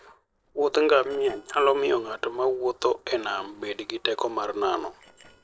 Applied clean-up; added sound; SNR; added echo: neural separator model SepFormer DNS4.